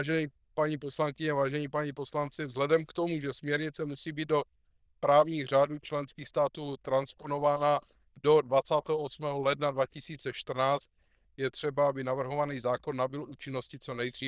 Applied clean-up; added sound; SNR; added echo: neural diffusion model UNIVERSE++.